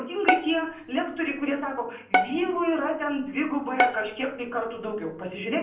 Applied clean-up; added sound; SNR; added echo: none; Bowed string instrument; 2 dB; reverberation time 0.6 s.